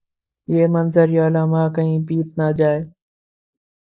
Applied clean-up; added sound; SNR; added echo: neural mask model Resemble Enhance denoiser.